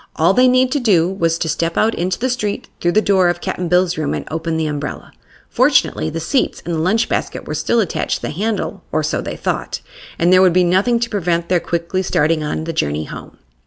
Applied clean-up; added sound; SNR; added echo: none; none; none; none.